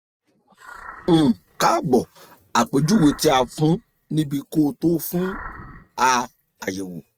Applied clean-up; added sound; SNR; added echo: neural mask model RNNoise.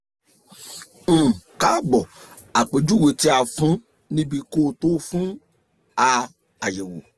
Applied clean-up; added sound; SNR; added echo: none; none; none; none.